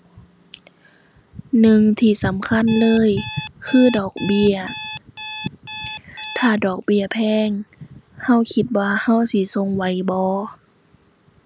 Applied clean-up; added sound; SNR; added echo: none; Alarm; 13 dB; none.